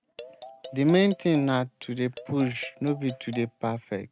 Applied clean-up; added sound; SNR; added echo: neural mask model RNNoise.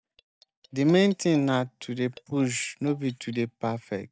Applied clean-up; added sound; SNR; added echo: neural mask model DeepFilterNet 3.